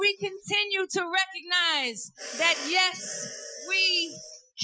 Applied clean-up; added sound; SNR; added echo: classical method Wiener filter.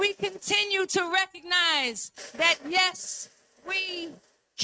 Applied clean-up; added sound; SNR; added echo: neural mask model RNNoise.